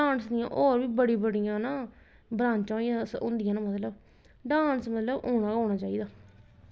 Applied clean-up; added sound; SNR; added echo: none; none; none; none.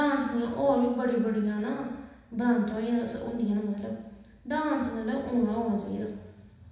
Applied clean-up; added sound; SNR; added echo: none; none; none; reverberation time 1.1 s.